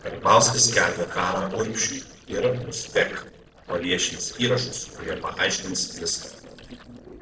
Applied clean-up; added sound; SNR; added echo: neural separator model SepFormer DNS4.